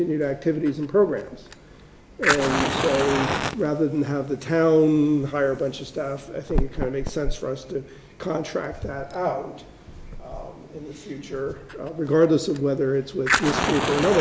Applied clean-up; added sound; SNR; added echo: none; Fire; 5 dB; none.